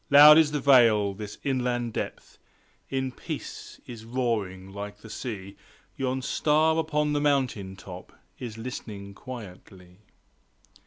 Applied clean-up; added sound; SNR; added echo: none; none; none; none.